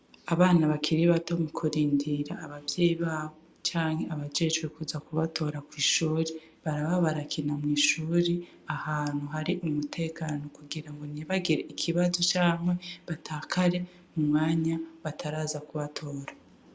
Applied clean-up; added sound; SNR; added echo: none; none; none; none.